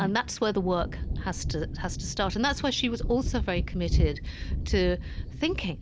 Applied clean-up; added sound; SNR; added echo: none; Thunder; 2 dB; none.